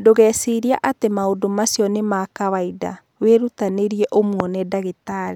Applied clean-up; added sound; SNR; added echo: none; none; none; none.